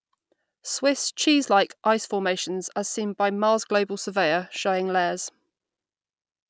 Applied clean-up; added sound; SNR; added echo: none; none; none; none.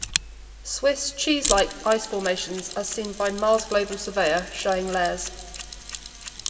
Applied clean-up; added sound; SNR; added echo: none; Mechanisms; 8 dB; reverberation time 1.5 s.